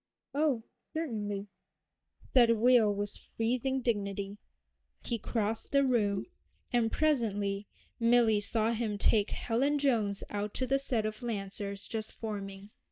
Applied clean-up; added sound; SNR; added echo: neural mask model DeepFilterNet 3.